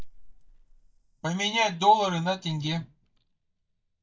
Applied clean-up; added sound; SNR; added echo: neural mask model DeepFilterNet 3.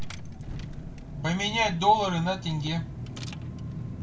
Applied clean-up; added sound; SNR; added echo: none; Engine / Car; 8 dB; reverberation time 0.3 s.